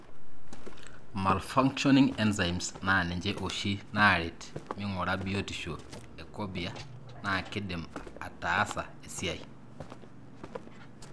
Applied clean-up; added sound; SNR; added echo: none; Walk, footsteps; 15 dB; none.